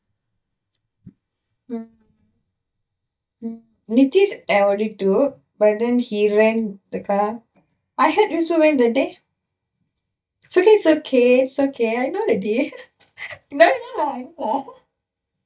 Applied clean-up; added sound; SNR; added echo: neural mask model DeepFilterNet 3.